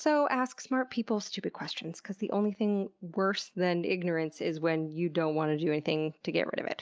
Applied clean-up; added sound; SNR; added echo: none; none; none; none.